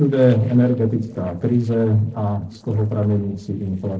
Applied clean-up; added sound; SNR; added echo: neural separator model SepFormer DNS4.